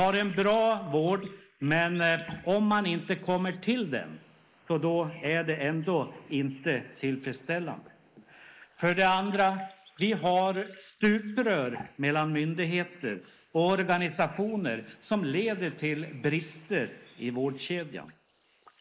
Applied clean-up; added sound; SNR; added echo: neural mask model Resemble Enhance denoiser.